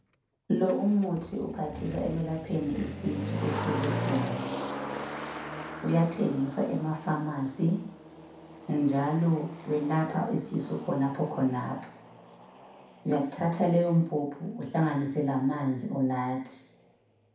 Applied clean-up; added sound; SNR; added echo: none; Motor vehicle (road); 10 dB; reverberation time 0.6 s.